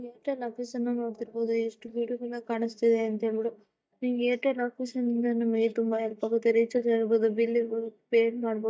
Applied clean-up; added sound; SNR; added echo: neural mask model DeepFilterNet 3.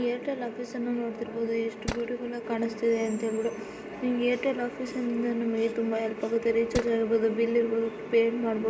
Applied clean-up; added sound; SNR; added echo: none; Tools; 9 dB; reverberation time 0.4 s.